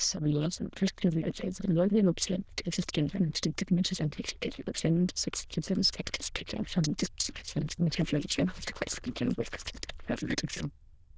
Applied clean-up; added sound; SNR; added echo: neural diffusion model UNIVERSE++.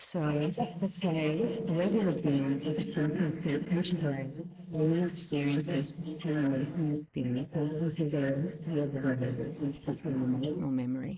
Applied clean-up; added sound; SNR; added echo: neural mask model Resemble Enhance denoiser.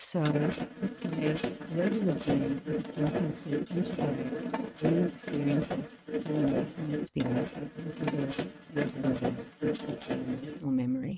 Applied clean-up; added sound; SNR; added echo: neural mask model RNNoise.